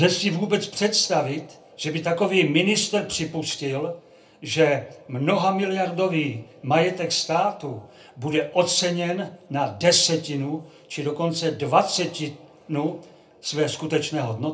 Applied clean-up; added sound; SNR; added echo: none; none; none; reverberation time 0.3 s.